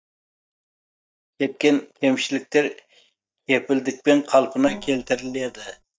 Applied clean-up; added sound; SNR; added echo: neural mask model DeepFilterNet 3.